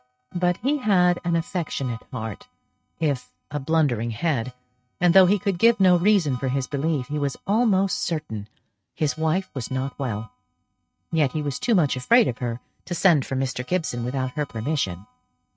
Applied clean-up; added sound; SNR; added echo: neural mask model RNNoise.